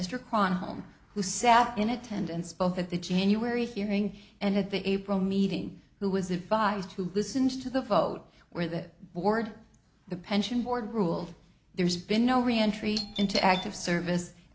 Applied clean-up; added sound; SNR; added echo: none; Doorbell; 11 dB; none.